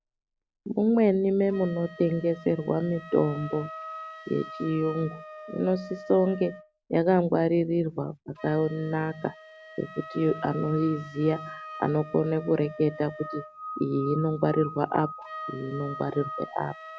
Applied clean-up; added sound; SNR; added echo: none; Screech / Glass + Wind instrument, woodwind instrument; 15 dB; none.